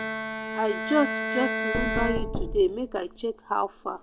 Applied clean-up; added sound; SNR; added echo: none; Knock + Bowed string instrument; 2 dB; none.